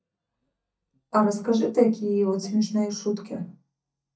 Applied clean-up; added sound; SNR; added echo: neural mask model DeepFilterNet 3.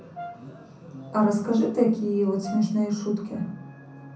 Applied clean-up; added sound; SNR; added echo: none; Brass instrument; 19 dB; reverberation time 0.6 s.